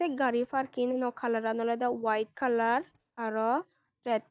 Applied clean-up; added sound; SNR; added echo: neural mask model DeepFilterNet 3.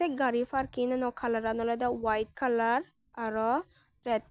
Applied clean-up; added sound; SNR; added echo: none; none; none; none.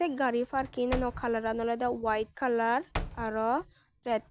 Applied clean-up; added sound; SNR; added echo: none; Slam / Wood; 11 dB; none.